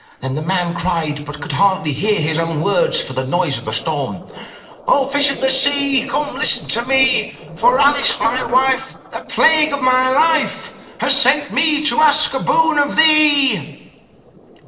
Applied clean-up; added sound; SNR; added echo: neural separator model SepFormer DNS4.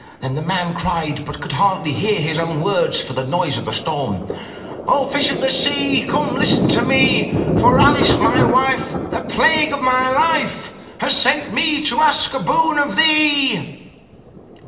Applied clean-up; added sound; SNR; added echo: none; Thunder; 5 dB; reverberation time 1.5 s.